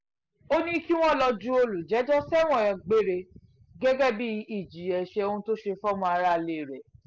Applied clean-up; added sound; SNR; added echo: none; none; none; none.